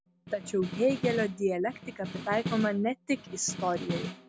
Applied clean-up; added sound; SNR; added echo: none; Snare drum; 8 dB; none.